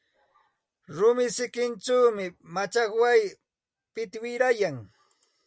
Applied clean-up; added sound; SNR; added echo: none; none; none; none.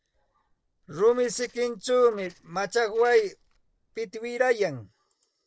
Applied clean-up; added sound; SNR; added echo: neural separator model SepFormer DNS4.